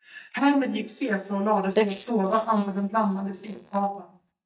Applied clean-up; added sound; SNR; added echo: neural mask model DeepFilterNet 3.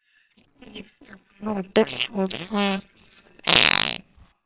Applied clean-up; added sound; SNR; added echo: neural separator model SepFormer WHAMR!.